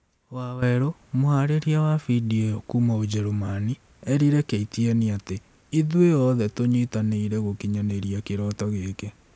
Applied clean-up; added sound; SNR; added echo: none; none; none; none.